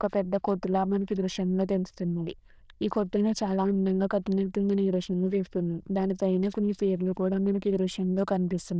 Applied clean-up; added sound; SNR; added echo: neural diffusion model UNIVERSE++.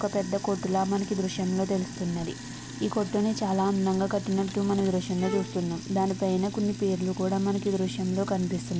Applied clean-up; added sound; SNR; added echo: none; Bowed string instrument + Sink (filling or washing); 10 dB; none.